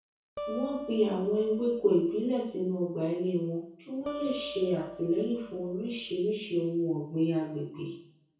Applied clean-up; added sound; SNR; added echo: none; Acoustic guitar; 13 dB; reverberation time 0.6 s.